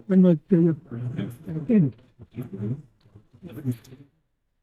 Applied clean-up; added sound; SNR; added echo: neural mask model DeepFilterNet 3.